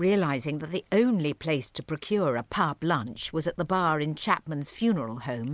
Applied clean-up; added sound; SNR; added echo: none; none; none; none.